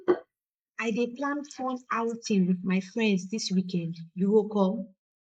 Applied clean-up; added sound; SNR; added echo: neural mask model Resemble Enhance denoiser.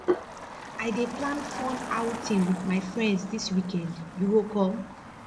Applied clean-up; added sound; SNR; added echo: none; Motor vehicle (road) + Hands; 8 dB; none.